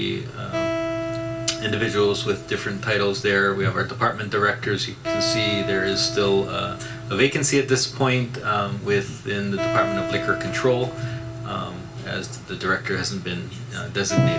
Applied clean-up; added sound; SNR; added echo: none; Acoustic guitar; 8 dB; reverberation time 0.2 s.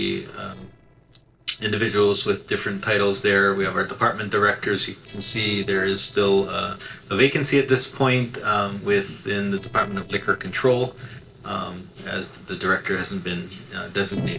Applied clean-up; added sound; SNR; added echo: neural separator model SepFormer DNS4.